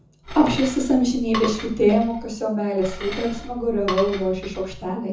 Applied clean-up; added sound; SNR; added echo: none; Cutlery, silverware / Dishes, pots, and pans; 11 dB; reverberation time 0.5 s.